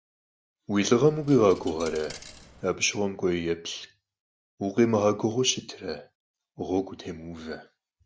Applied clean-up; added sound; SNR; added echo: none; Coin (dropping); 19 dB; none.